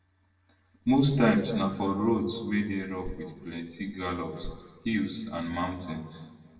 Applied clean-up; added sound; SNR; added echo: neural separator model SepFormer DNS4.